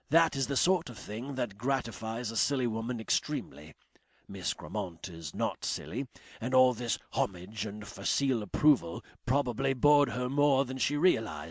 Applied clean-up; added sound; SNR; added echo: none; none; none; none.